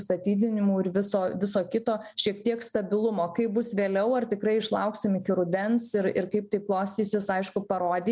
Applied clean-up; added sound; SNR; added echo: none; none; none; none.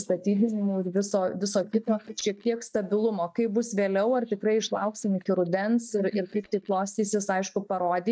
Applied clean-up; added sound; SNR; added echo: neural mask model DeepFilterNet 3.